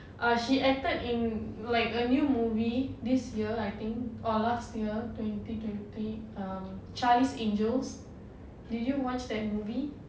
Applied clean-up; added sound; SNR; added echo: none; none; none; none.